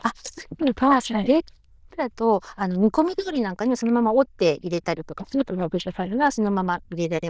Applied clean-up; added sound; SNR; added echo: neural diffusion model UNIVERSE++.